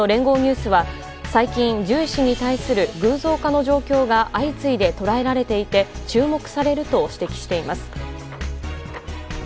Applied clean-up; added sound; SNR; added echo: none; none; none; none.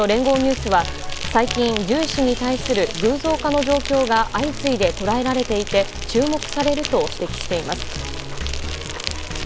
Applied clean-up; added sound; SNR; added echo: none; Insect; 8 dB; none.